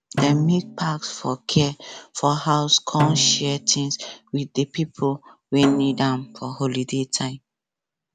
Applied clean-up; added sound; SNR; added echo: none; Snare drum; 9 dB; none.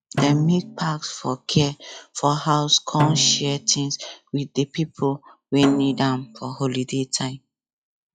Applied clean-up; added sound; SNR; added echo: classical method log-MMSE.